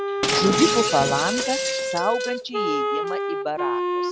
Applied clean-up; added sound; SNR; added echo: none; Wind instrument, woodwind instrument + Shatter; -2 dB; none.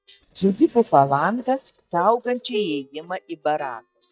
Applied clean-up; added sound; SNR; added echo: neural mask model DeepFilterNet 3.